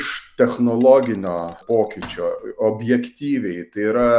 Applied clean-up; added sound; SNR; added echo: none; Bell; 14 dB; none.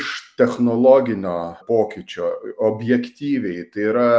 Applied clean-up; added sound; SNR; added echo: none; none; none; none.